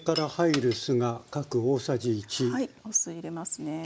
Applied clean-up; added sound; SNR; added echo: none; none; none; none.